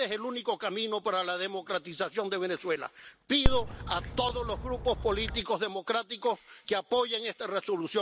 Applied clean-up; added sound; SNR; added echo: none; Dog; -1 dB; none.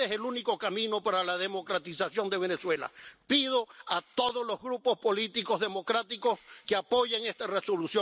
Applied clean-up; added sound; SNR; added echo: none; none; none; none.